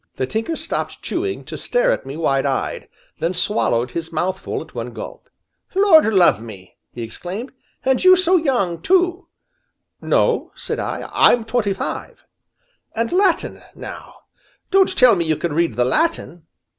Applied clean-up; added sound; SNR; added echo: none; none; none; none.